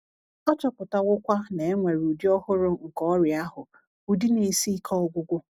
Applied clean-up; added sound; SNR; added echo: none; none; none; none.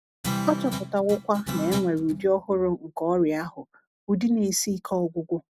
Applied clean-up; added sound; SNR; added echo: none; Guitar; 6 dB; none.